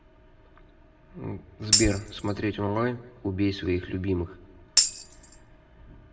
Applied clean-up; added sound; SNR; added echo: none; Tambourine; -3 dB; reverberation time 0.9 s.